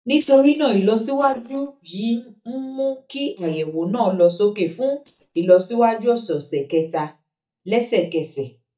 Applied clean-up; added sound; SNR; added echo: neural mask model DeepFilterNet 3.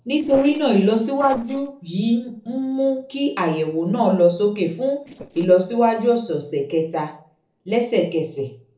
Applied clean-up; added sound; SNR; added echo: neural separator model SepFormer DNS4.